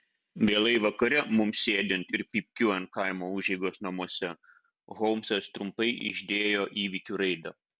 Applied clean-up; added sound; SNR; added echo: none; none; none; none.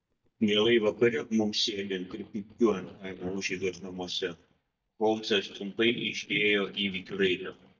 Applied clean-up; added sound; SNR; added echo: neural mask model DeepFilterNet 3.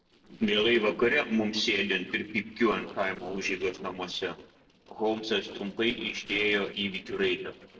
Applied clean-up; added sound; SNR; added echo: neural separator model SepFormer DNS4.